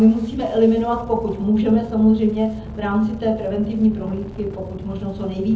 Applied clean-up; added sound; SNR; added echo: none; Engine starting; 15 dB; reverberation time 0.7 s.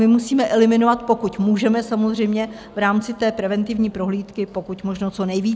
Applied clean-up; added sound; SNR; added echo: none; none; none; none.